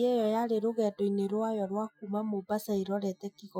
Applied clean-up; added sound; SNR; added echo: classical method Wiener filter.